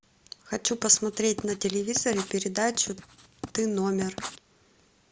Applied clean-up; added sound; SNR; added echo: none; Writing; 14 dB; none.